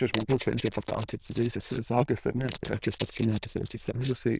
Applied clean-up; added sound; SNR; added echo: neural diffusion model UNIVERSE++.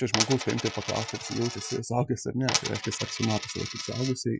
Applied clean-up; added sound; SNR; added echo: classical method Wiener filter.